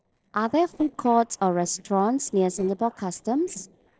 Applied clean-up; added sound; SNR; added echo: neural separator model SepFormer DNS4.